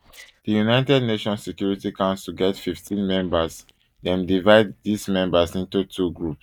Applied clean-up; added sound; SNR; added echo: neural mask model DeepFilterNet 3.